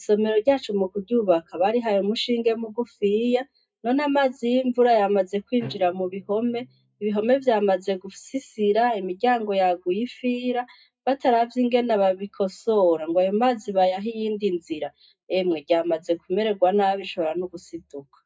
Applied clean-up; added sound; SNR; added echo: neural mask model DeepFilterNet 3.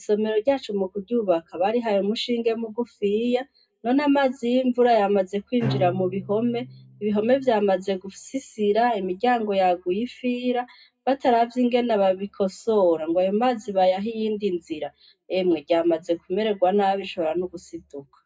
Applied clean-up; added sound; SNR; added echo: none; Bowed string instrument; 12 dB; reverberation time 0.2 s.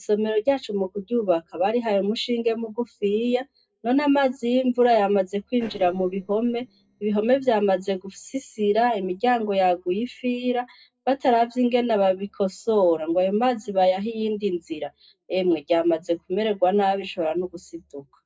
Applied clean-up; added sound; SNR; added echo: neural separator model SepFormer DNS4.